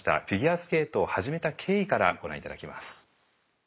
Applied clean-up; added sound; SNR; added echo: neural mask model Resemble Enhance denoiser.